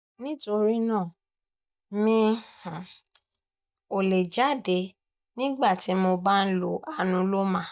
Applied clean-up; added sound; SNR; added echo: neural mask model DeepFilterNet 3.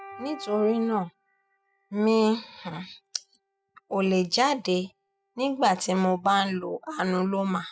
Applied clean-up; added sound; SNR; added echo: classical method spectral subtraction.